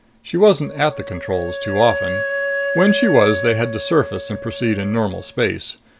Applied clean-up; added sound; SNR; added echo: none; Wind instrument, woodwind instrument; 7 dB; none.